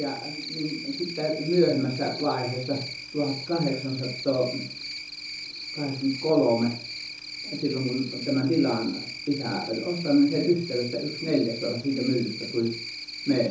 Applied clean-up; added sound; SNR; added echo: none; Cricket; 10 dB; reverberation time 0.6 s.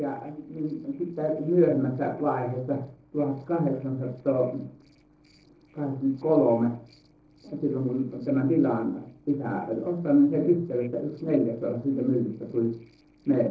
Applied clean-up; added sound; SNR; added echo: neural separator model SepFormer DNS4.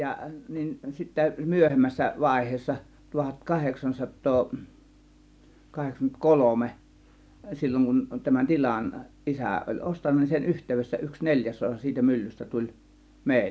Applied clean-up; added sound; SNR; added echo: none; none; none; none.